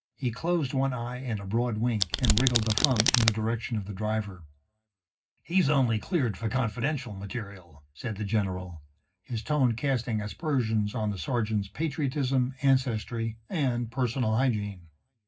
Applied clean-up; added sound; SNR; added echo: none; Domestic sounds, home sounds; -1 dB; reverberation time 0.4 s.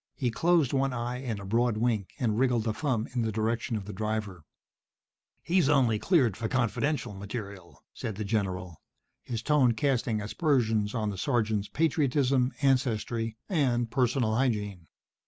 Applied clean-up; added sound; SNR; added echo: none; none; none; none.